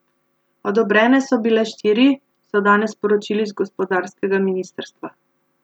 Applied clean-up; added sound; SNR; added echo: none; none; none; none.